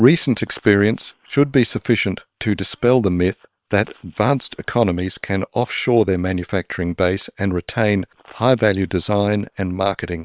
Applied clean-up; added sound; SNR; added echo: neural separator model SepFormer WHAM!.